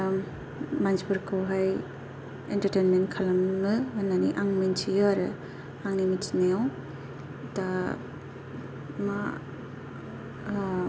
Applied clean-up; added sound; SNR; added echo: none; none; none; none.